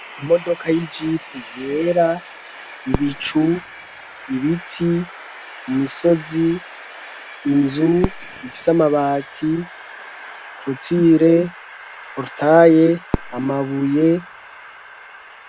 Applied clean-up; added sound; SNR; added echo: none; Train + Fireworks; 14 dB; none.